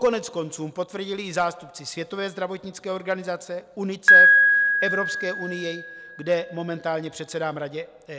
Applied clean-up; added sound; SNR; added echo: none; Piano; -5 dB; none.